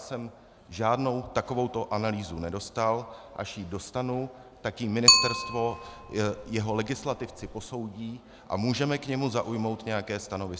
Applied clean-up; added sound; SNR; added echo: none; Bicycle; -3 dB; none.